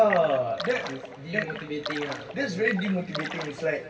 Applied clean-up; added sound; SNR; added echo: none; Splash, splatter; 8 dB; reverberation time 2.6 s.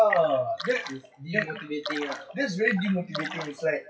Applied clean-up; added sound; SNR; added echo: classical method WPE with log-MMSE.